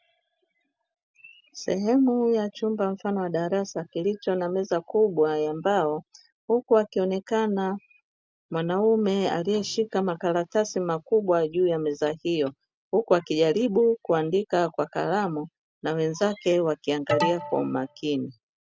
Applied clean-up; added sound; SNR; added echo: none; Alarm; 4 dB; none.